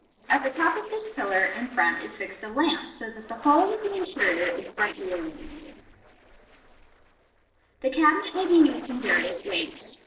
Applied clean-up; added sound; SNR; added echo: neural separator model SepFormer DNS4.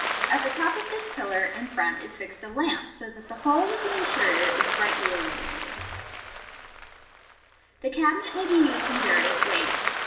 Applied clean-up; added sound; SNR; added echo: none; Applause; 2 dB; reverberation time 0.9 s.